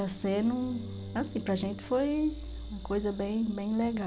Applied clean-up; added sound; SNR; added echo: none; Bowed string instrument + Insect; 15 dB; none.